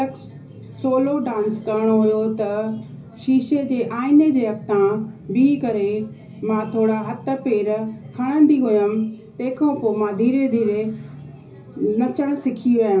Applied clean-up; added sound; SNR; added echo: none; none; none; reverberation time 0.5 s.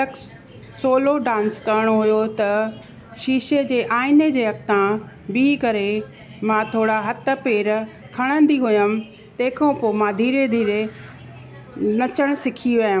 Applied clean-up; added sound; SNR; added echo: none; none; none; none.